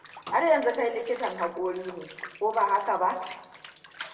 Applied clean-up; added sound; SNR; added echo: none; Bathtub (filling or washing) / Water; 16 dB; reverberation time 1.0 s.